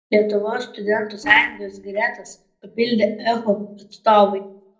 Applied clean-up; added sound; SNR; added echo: neural separator model SepFormer DNS4.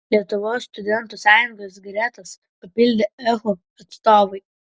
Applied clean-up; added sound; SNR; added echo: none; none; none; none.